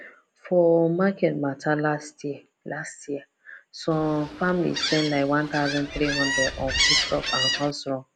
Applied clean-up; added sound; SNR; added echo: none; Gull, seagull; 2 dB; none.